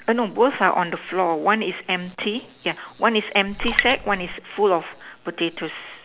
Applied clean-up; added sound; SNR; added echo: none; Raindrop; 4 dB; none.